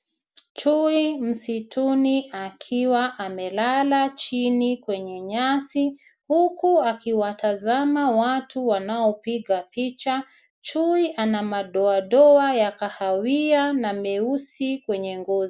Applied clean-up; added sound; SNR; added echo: none; none; none; none.